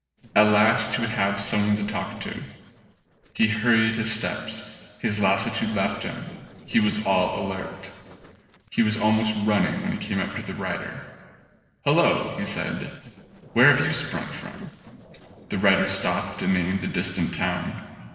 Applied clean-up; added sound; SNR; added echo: neural separator model SepFormer DNS4.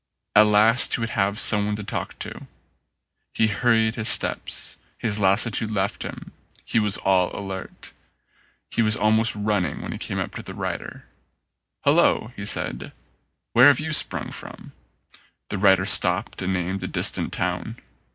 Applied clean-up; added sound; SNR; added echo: none; none; none; none.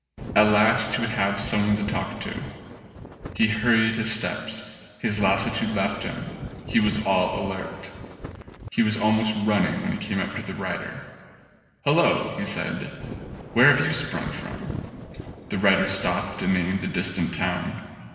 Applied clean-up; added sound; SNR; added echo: none; Wind; 12 dB; reverberation time 2.1 s.